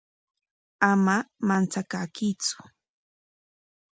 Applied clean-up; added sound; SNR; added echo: none; none; none; none.